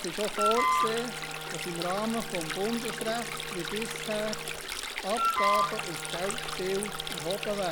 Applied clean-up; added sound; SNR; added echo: none; Stream + Wind instrument, woodwind instrument; -2 dB; none.